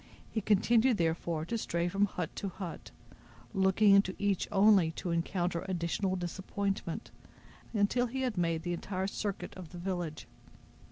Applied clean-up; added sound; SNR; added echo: none; none; none; none.